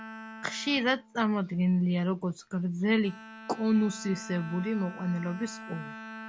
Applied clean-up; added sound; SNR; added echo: none; Bowed string instrument; 16 dB; none.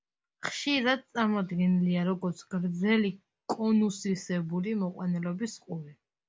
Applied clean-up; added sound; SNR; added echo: none; none; none; none.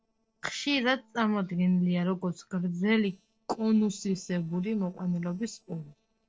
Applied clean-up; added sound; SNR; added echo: neural separator model SepFormer DNS4.